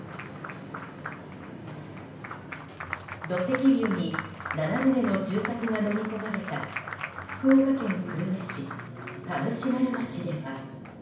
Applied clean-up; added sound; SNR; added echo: none; Applause; 11 dB; reverberation time 0.9 s.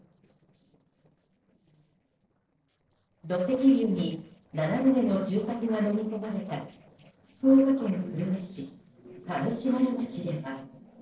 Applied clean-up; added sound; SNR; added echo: neural separator model SepFormer DNS4.